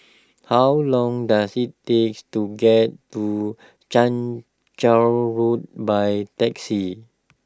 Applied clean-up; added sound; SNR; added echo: none; none; none; none.